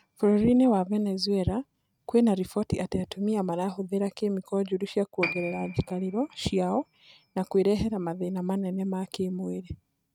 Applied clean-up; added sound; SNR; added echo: neural mask model RNNoise.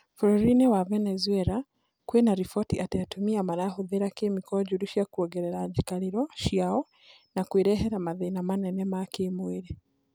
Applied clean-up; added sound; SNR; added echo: none; none; none; none.